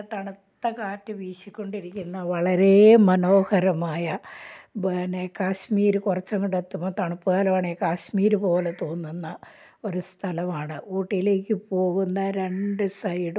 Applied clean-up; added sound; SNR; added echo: none; none; none; none.